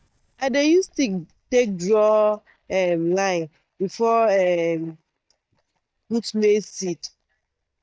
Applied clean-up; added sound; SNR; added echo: neural mask model DeepFilterNet 3.